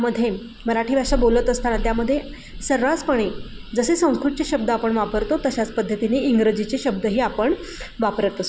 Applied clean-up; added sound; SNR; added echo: none; Thunder; 11 dB; none.